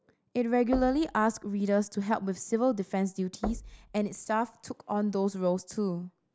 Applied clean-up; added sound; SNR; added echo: none; Knock; 15 dB; none.